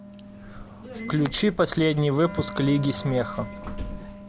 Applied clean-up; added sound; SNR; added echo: none; Wind instrument, woodwind instrument + Subway, metro, underground; 11 dB; none.